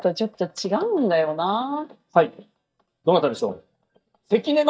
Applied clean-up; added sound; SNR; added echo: neural mask model DeepFilterNet 3.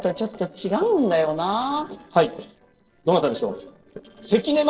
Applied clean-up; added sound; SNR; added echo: neural separator model SepFormer DNS4.